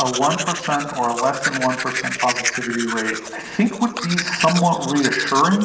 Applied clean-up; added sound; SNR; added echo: none; Domestic sounds, home sounds; 6 dB; reverberation time 0.9 s.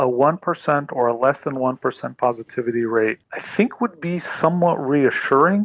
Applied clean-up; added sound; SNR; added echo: none; none; none; none.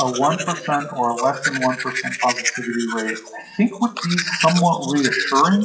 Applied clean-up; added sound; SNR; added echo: classical method WPE with log-MMSE.